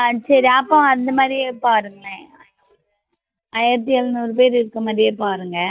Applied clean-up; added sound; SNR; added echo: neural mask model DeepFilterNet 3.